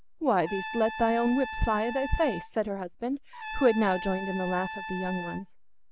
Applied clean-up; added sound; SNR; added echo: none; Trumpet; 10 dB; none.